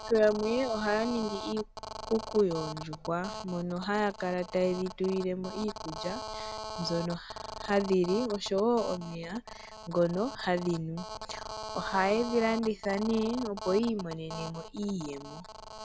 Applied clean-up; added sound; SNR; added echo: none; Telephone; 10 dB; none.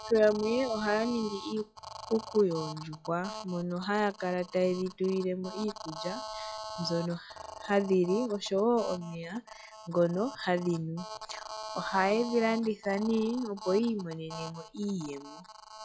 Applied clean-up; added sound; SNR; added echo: classical method log-MMSE.